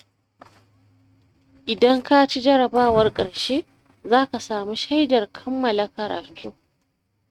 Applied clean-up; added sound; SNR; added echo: neural mask model RNNoise.